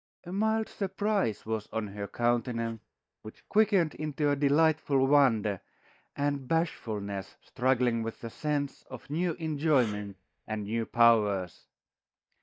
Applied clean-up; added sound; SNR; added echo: neural mask model DeepFilterNet 3.